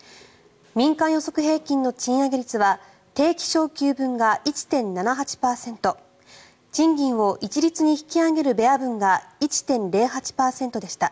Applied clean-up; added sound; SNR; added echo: none; none; none; none.